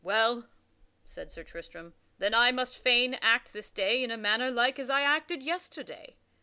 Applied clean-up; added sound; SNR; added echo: none; none; none; none.